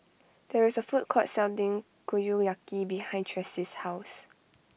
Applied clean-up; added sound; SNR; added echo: none; none; none; none.